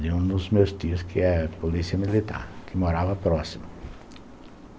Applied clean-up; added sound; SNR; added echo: none; none; none; none.